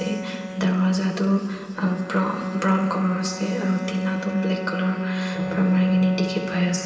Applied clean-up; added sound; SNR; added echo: none; Bowed string instrument; 7 dB; reverberation time 2.4 s.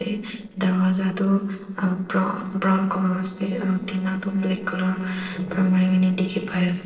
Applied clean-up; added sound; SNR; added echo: neural separator model SepFormer DNS4.